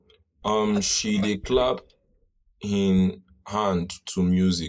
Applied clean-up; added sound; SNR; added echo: neural mask model Resemble Enhance denoiser.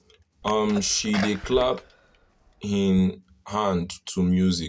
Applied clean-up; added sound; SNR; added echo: none; Sneeze; 13 dB; none.